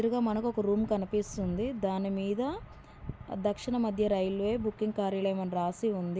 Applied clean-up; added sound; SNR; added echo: none; none; none; none.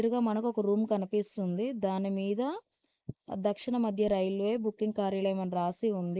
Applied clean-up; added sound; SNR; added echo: neural mask model Resemble Enhance denoiser.